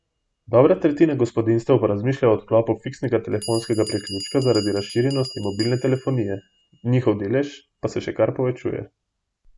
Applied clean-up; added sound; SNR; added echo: none; Bell; 18 dB; none.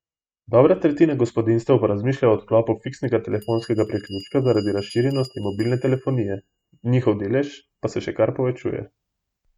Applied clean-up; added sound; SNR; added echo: neural mask model RNNoise.